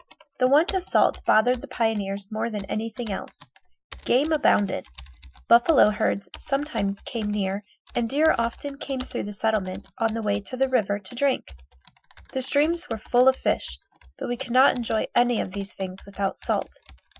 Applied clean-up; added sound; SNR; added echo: classical method Wiener filter.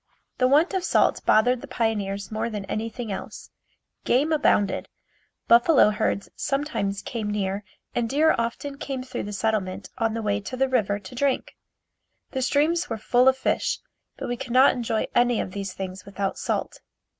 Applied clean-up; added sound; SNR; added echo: none; none; none; none.